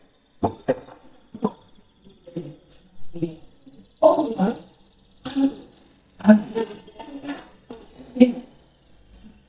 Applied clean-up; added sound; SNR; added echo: neural mask model DeepFilterNet 3.